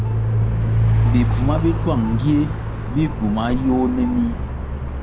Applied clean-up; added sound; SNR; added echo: none; Car; -2 dB; none.